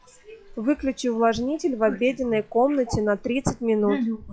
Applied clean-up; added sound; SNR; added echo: classical method log-MMSE.